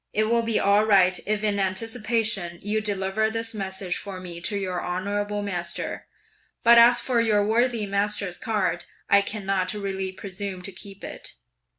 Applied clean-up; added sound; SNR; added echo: none; none; none; none.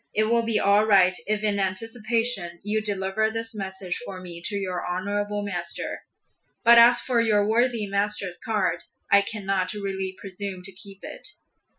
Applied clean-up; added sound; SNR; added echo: classical method Wiener filter.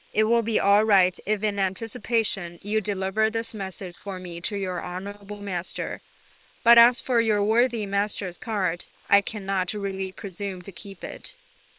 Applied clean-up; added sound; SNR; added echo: neural separator model SepFormer WHAM!.